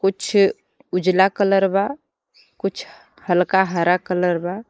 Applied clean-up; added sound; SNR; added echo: neural mask model Resemble Enhance denoiser.